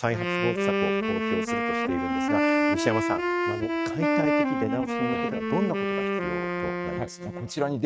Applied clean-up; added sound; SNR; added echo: neural mask model RNNoise.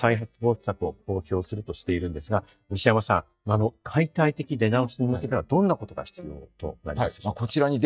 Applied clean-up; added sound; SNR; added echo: neural mask model DeepFilterNet 3.